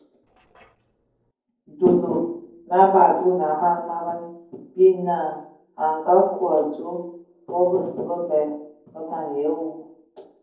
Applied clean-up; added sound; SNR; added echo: neural separator model SepFormer DNS4.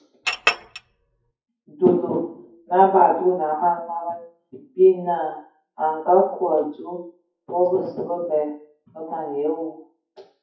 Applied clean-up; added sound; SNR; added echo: classical method WPE with log-MMSE.